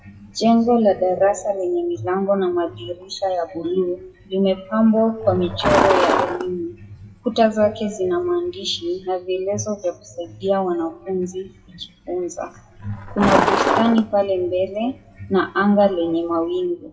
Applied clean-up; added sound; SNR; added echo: classical method WPE with log-MMSE.